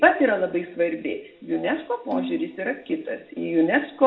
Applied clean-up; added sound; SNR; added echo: none; Bowed string instrument; 10 dB; reverberation time 0.8 s.